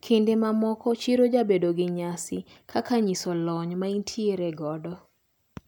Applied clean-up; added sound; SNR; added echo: none; none; none; none.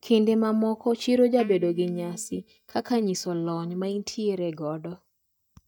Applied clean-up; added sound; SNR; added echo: neural mask model DeepFilterNet 3.